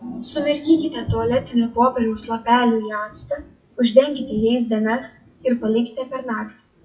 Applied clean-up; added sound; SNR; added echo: classical method WPE with log-MMSE.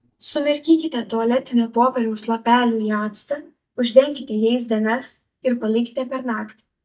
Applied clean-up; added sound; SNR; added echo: neural mask model DeepFilterNet 3.